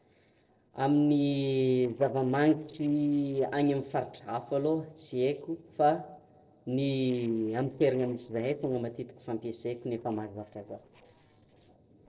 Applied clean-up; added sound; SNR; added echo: neural separator model SepFormer DNS4.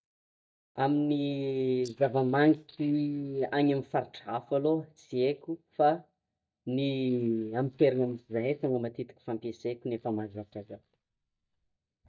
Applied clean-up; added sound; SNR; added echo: neural mask model DeepFilterNet 3.